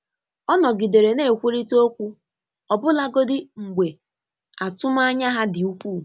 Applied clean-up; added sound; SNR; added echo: none; none; none; none.